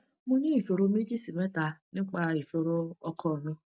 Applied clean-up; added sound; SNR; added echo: none; none; none; none.